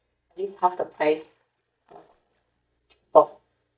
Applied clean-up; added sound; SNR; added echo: neural mask model DeepFilterNet 3.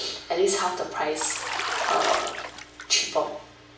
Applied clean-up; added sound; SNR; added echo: none; Bathtub (filling or washing); 4 dB; reverberation time 0.5 s.